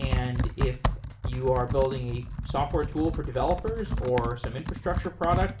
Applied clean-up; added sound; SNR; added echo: none; Computer keyboard; 1 dB; reverberation time 0.3 s.